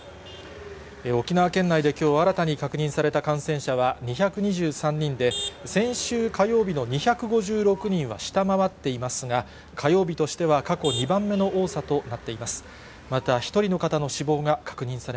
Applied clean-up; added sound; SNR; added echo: none; Motor vehicle (road); 17 dB; none.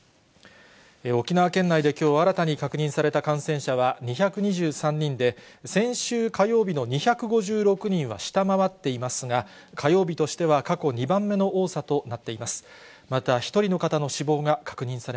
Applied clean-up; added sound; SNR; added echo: none; none; none; none.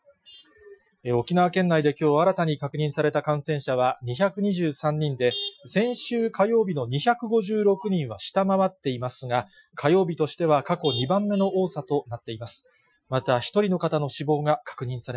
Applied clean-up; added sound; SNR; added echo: classical method Wiener filter.